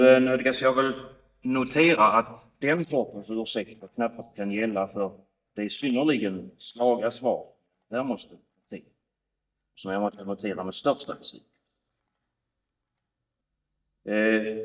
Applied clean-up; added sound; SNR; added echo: neural mask model DeepFilterNet 3.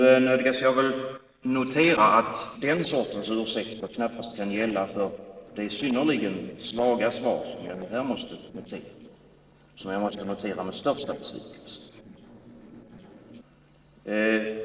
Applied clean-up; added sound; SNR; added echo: neural separator model SepFormer DNS4.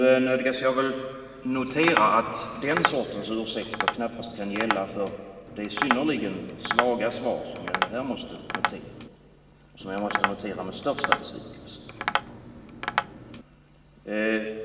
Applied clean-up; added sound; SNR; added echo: none; Tap; 2 dB; reverberation time 2.8 s.